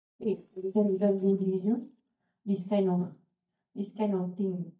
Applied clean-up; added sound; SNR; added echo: neural mask model DeepFilterNet 3.